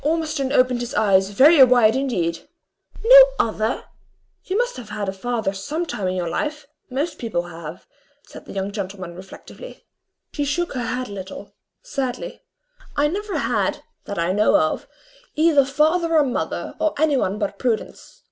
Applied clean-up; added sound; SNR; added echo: none; none; none; none.